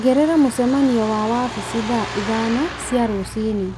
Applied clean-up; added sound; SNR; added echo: none; Truck; 11 dB; none.